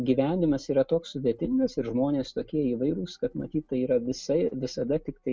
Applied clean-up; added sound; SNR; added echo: none; none; none; none.